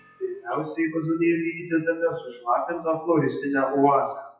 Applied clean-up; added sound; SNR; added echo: classical method WPE with log-MMSE.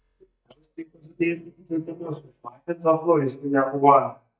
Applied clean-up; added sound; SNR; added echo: neural mask model DeepFilterNet 3.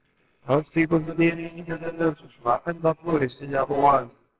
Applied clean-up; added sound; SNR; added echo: neural separator model SepFormer WHAMR!.